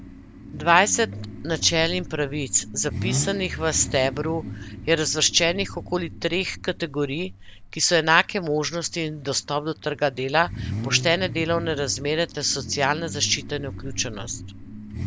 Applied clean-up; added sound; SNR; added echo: none; Idling / Accelerating, revving, vroom / Car; 10 dB; none.